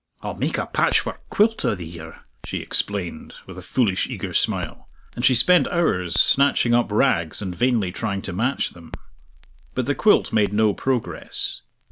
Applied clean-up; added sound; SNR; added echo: none; Crackle; 18 dB; none.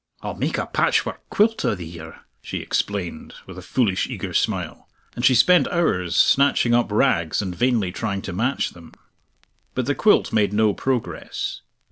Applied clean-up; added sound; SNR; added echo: neural separator model SepFormer DNS4.